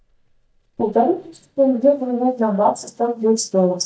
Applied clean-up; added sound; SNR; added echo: neural mask model DeepFilterNet 3.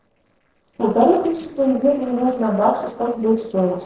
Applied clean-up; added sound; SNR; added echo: neural separator model SepFormer DNS4.